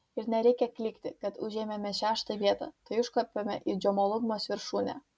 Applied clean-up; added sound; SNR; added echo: none; none; none; none.